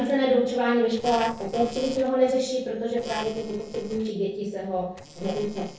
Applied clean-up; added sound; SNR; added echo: neural separator model SepFormer DNS4.